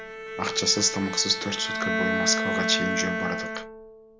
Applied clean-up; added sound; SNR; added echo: none; Bowed string instrument; 1 dB; none.